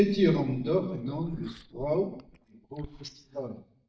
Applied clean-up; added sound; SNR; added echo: neural mask model DeepFilterNet 3.